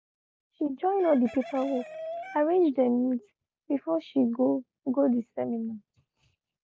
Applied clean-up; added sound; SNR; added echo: none; Chicken, rooster; 15 dB; none.